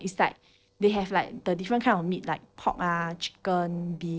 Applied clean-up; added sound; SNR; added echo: neural separator model SepFormer DNS4.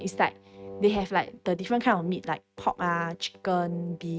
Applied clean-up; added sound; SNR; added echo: neural mask model RNNoise.